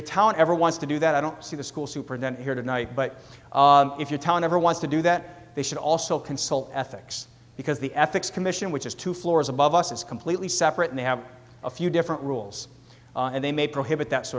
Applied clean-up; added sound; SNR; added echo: none; none; none; none.